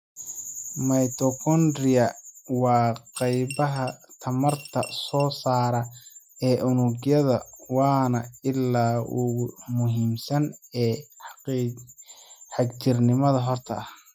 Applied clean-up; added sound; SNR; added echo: classical method Wiener filter.